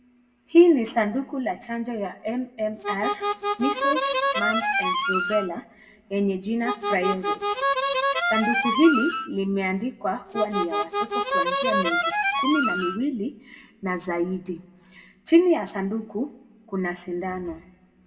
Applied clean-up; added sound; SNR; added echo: none; Harmonica; -1 dB; reverberation time 0.8 s.